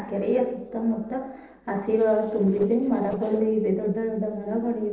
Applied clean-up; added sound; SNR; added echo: neural separator model SepFormer DNS4.